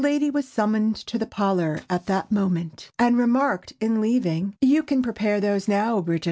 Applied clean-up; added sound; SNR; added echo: none; none; none; none.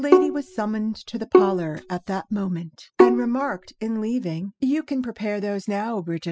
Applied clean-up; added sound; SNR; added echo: classical method spectral subtraction.